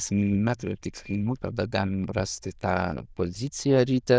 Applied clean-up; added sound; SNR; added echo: neural diffusion model UNIVERSE++.